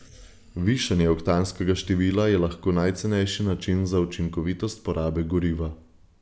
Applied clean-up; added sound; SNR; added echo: neural mask model Resemble Enhance denoiser.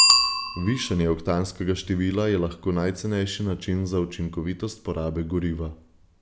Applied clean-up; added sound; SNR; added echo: none; Bicycle bell; 3 dB; none.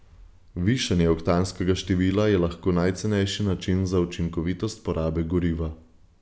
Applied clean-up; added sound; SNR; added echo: none; none; none; none.